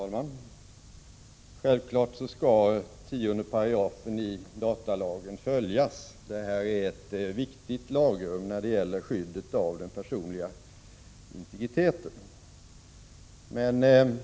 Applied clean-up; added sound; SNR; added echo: none; none; none; none.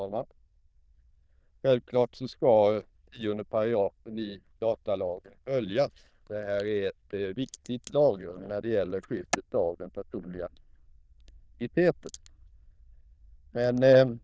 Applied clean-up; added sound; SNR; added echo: neural diffusion model UNIVERSE++.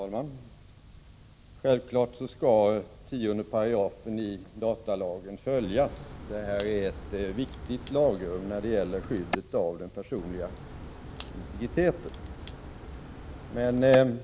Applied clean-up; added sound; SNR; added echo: none; Crack; 10 dB; none.